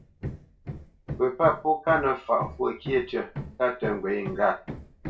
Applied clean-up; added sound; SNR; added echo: none; Hammer; 11 dB; reverberation time 0.2 s.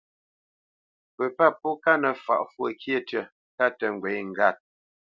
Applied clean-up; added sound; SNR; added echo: none; none; none; none.